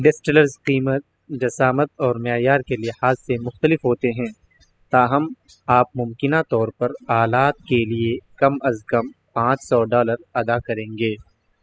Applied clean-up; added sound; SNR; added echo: classical method spectral subtraction.